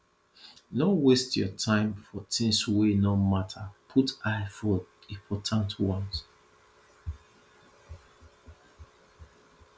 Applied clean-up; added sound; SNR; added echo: none; none; none; none.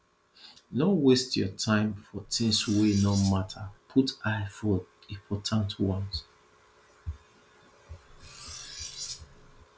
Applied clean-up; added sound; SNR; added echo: none; Cutlery, silverware; 14 dB; none.